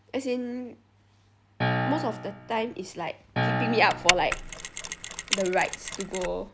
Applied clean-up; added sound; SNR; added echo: none; Piano + Mechanisms; 0 dB; none.